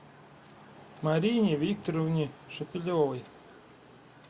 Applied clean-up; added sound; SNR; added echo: none; Train; 20 dB; none.